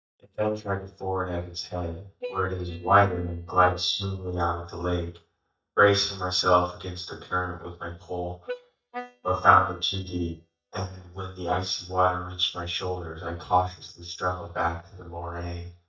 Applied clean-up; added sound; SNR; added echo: neural mask model DeepFilterNet 3.